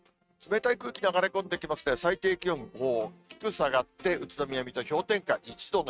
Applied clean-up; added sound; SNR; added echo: neural mask model RNNoise.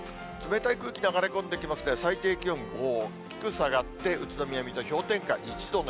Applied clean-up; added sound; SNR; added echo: none; Guitar + Wind instrument, woodwind instrument; 18 dB; none.